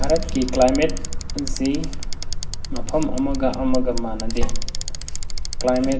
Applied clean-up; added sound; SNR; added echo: none; Bicycle; -2 dB; reverberation time 0.4 s.